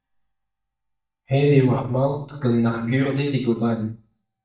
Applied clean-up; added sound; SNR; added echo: neural mask model DeepFilterNet 3.